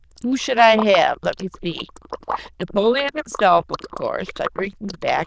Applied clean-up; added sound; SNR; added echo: neural diffusion model UNIVERSE++.